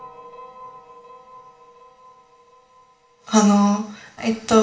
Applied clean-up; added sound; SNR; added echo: none; none; none; reverberation time 0.4 s.